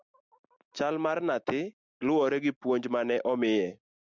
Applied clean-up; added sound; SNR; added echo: none; none; none; none.